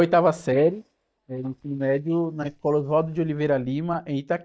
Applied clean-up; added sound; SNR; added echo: neural mask model DeepFilterNet 3.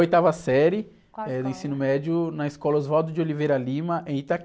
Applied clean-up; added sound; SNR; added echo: none; none; none; none.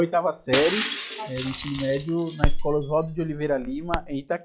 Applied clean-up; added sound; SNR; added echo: classical method log-MMSE.